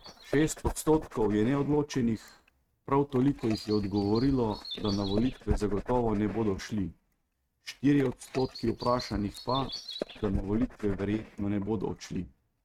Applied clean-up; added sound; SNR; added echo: neural mask model RNNoise.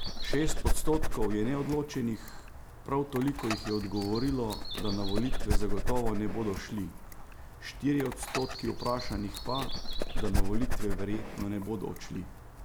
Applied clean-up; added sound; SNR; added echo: none; Dog; -2 dB; none.